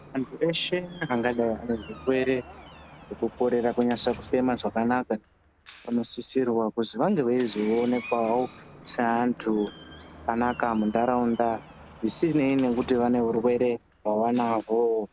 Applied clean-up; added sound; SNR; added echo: none; Door; 20 dB; none.